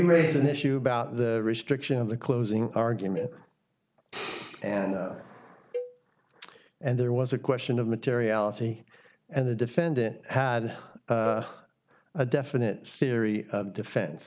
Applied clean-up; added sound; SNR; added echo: none; Cowbell; 14 dB; none.